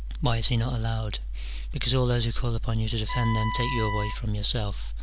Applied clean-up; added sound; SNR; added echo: none; Wind instrument, woodwind instrument; 8 dB; none.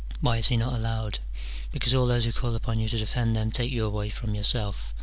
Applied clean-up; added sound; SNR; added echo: none; none; none; none.